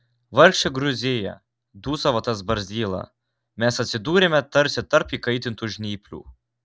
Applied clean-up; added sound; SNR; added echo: none; none; none; none.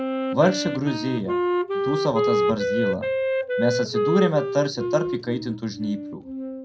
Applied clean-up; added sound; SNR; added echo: none; Wind instrument, woodwind instrument; 0 dB; reverberation time 0.2 s.